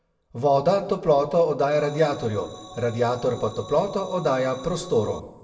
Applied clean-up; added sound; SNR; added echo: none; Organ; 18 dB; reverberation time 0.7 s.